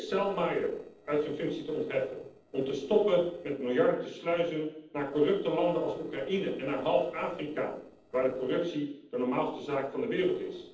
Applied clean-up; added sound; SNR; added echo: neural separator model SepFormer DNS4.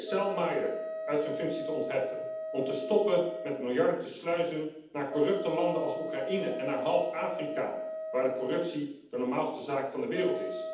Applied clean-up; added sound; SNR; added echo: none; Wind instrument, woodwind instrument; 7 dB; reverberation time 0.8 s.